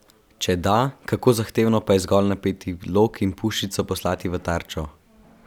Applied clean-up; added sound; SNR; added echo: none; none; none; none.